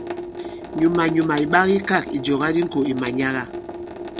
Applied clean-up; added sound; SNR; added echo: none; Sink (filling or washing) / Water tap, faucet; 9 dB; none.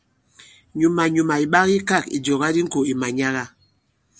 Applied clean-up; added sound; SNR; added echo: none; none; none; none.